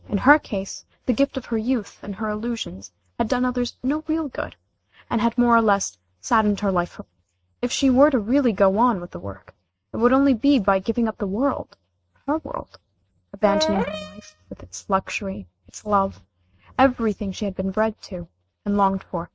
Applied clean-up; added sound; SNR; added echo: neural mask model RNNoise.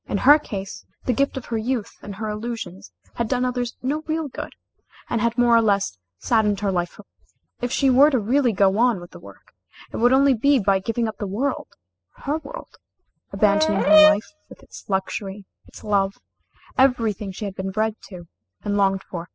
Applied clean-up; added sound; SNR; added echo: classical method spectral subtraction.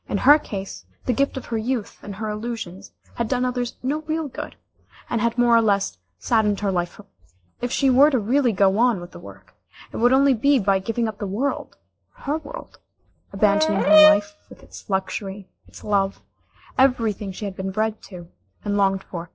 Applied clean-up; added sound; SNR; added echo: classical method log-MMSE.